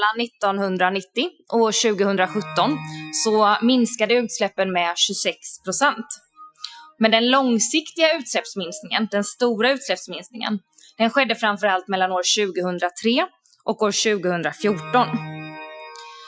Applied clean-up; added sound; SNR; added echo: classical method Wiener filter.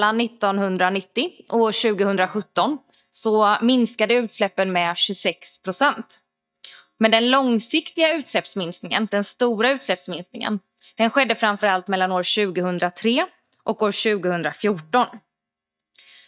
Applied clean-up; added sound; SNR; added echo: neural mask model DeepFilterNet 3.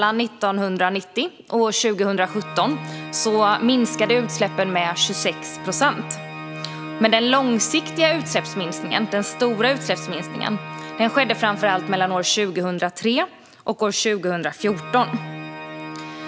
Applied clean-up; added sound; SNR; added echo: none; Organ; 12 dB; none.